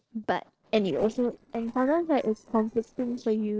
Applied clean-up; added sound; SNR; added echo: neural separator model SepFormer DNS4.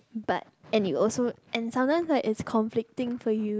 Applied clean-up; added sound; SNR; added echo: none; none; none; none.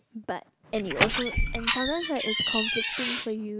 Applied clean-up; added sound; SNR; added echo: none; Door; -4 dB; none.